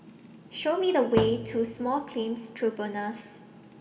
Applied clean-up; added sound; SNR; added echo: none; Thump, thud; 6 dB; reverberation time 1.7 s.